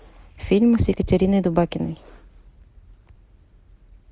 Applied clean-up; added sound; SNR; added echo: none; none; none; none.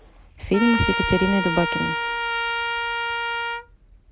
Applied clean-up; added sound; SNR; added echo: none; Trumpet; 1 dB; none.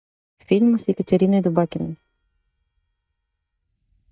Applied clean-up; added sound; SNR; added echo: neural mask model DeepFilterNet 3.